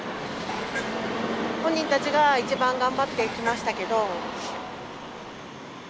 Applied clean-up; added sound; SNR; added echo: none; Dishes, pots, and pans; 13 dB; none.